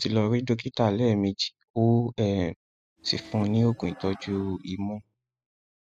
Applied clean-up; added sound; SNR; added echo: classical method spectral subtraction.